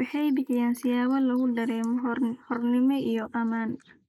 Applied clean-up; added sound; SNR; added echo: neural mask model Resemble Enhance denoiser.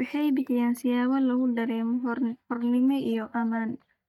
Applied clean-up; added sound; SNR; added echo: neural mask model DeepFilterNet 3.